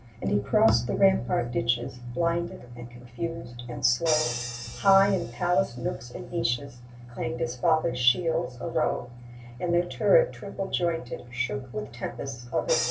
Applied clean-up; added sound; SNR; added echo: none; Crash cymbal; 15 dB; reverberation time 0.4 s.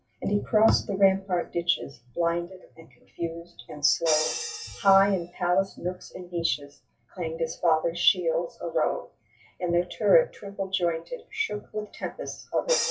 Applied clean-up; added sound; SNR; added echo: classical method WPE with log-MMSE.